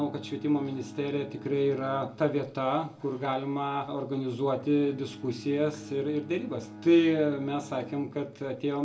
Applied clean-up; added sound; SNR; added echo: none; Bowed string instrument; 17 dB; reverberation time 0.3 s.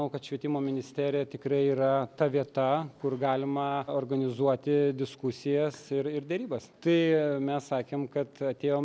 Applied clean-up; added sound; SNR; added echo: none; none; none; none.